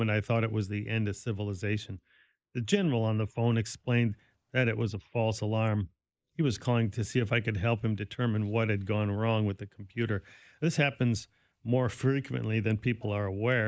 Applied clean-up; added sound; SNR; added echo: neural mask model Resemble Enhance denoiser.